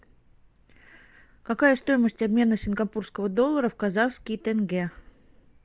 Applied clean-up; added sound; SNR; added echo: none; none; none; none.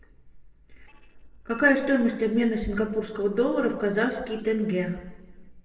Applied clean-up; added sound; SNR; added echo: neural separator model SepFormer DNS4.